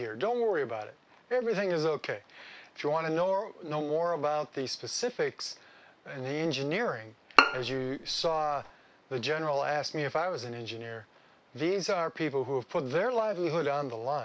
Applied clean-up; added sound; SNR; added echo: none; Bowed string instrument; -3 dB; none.